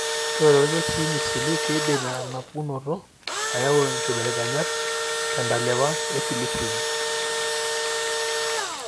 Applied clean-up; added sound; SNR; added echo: none; Engine / Drill; -1 dB; none.